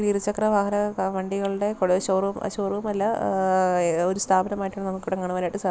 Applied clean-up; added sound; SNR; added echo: none; none; none; none.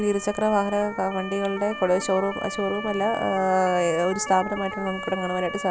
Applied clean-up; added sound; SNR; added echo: none; Motor vehicle (road) / Siren; 10 dB; none.